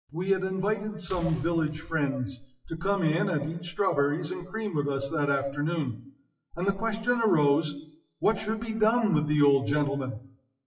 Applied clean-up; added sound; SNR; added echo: classical method WPE with log-MMSE.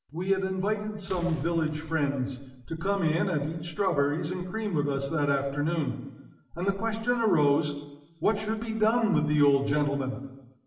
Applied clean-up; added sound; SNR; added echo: none; Boom; 18 dB; reverberation time 1.0 s.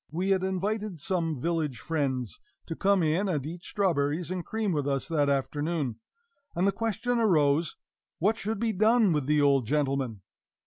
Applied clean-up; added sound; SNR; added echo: none; none; none; none.